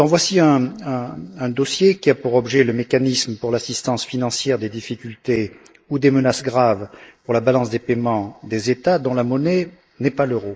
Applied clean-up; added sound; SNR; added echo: neural mask model Resemble Enhance denoiser.